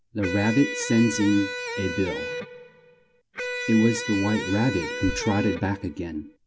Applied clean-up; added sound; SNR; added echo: none; Electric guitar; 7 dB; none.